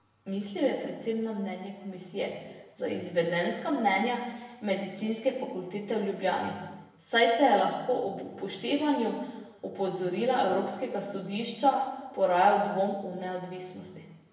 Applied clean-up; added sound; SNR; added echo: none; none; none; reverberation time 1.0 s.